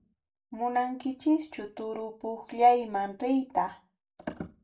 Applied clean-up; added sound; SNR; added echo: none; none; none; reverberation time 0.2 s.